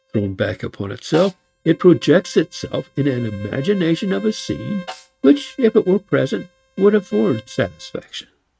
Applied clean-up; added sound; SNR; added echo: neural mask model RNNoise.